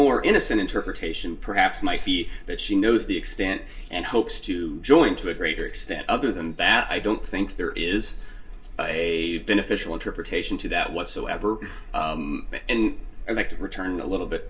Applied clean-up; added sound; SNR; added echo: none; none; none; reverberation time 0.2 s.